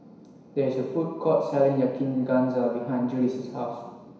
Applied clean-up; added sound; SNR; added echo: none; none; none; reverberation time 1.0 s.